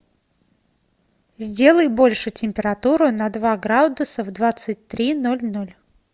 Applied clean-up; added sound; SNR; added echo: none; none; none; none.